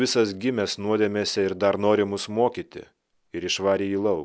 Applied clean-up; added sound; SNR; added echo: none; none; none; none.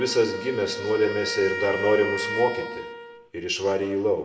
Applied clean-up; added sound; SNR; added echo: none; Wind instrument, woodwind instrument; 8 dB; reverberation time 0.9 s.